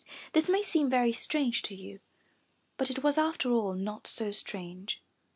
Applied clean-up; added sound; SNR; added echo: none; none; none; none.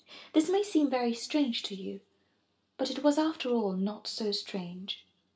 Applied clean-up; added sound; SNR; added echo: none; none; none; reverberation time 0.4 s.